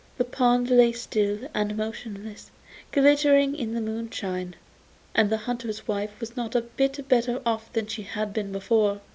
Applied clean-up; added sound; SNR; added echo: none; none; none; none.